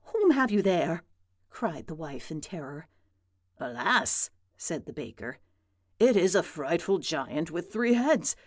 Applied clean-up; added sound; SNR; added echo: none; none; none; none.